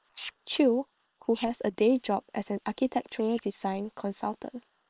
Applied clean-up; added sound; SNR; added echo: neural separator model SepFormer WHAM!.